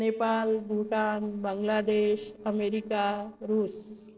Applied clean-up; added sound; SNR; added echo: neural separator model SepFormer DNS4.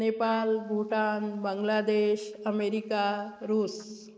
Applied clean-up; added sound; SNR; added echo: neural mask model Resemble Enhance denoiser.